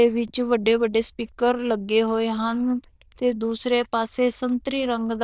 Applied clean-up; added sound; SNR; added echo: neural diffusion model UNIVERSE++.